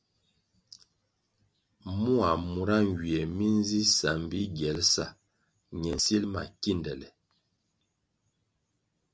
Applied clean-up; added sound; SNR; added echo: none; none; none; none.